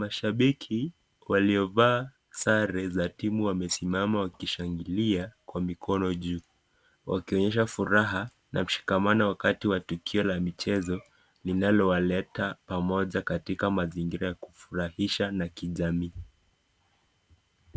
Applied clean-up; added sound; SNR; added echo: none; none; none; none.